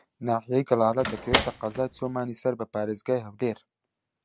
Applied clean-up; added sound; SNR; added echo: none; Slam; 2 dB; none.